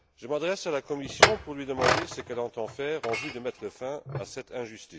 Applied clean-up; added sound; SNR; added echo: none; Chink, clink; -2 dB; none.